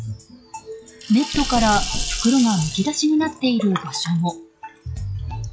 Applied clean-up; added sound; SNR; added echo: classical method log-MMSE.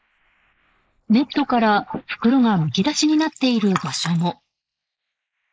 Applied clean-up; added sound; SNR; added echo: neural mask model Resemble Enhance denoiser.